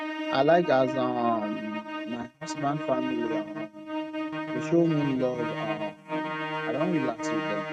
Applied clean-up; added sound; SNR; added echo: neural mask model RNNoise.